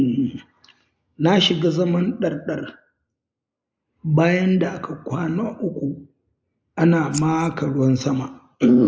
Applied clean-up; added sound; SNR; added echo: neural mask model Resemble Enhance denoiser.